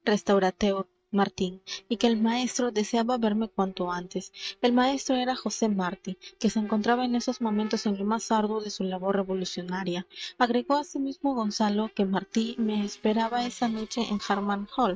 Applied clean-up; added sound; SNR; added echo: neural mask model RNNoise.